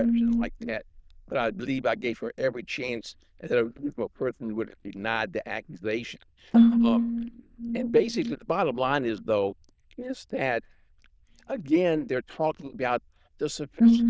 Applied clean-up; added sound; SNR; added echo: neural diffusion model UNIVERSE++.